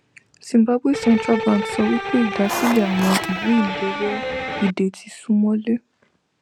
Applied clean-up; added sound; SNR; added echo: none; Writing + Electric guitar; 5 dB; none.